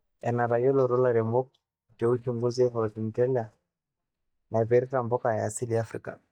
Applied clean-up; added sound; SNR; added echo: neural mask model DeepFilterNet 3.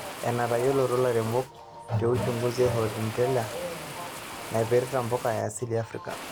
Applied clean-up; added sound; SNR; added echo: none; Water; 13 dB; none.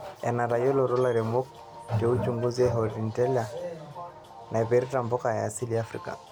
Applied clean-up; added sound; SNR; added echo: none; none; none; none.